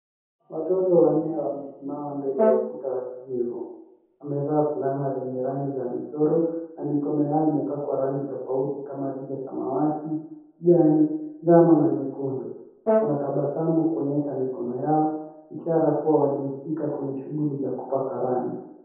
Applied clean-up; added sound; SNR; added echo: none; Brass instrument; 5 dB; reverberation time 0.9 s.